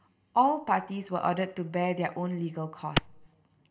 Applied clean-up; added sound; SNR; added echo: none; Clapping; -1 dB; reverberation time 0.7 s.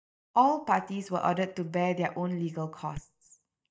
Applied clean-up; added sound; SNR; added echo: neural mask model DeepFilterNet 3.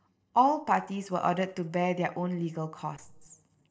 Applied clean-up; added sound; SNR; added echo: neural separator model SepFormer DNS4.